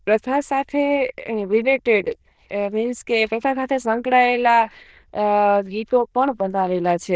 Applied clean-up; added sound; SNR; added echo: neural diffusion model UNIVERSE++.